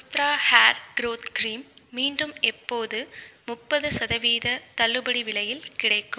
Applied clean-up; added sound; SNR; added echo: none; none; none; none.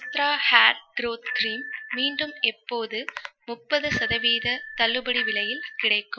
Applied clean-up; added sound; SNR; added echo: classical method Wiener filter.